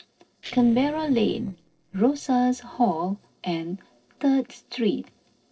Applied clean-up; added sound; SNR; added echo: neural separator model SepFormer DNS4.